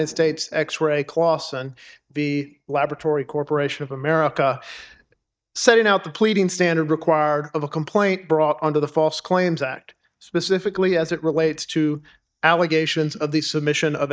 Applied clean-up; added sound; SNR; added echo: neural mask model DeepFilterNet 3.